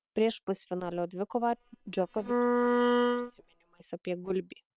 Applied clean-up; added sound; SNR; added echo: neural separator model SepFormer WHAM!.